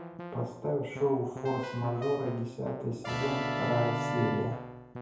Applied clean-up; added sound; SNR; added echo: none; Keyboard (musical); 4 dB; reverberation time 2.0 s.